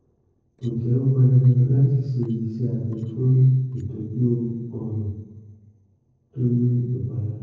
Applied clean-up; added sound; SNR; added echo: neural separator model SepFormer DNS4.